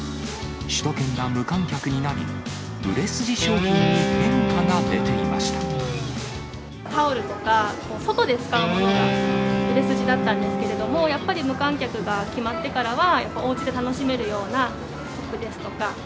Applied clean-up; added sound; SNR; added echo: none; Guitar; -1 dB; none.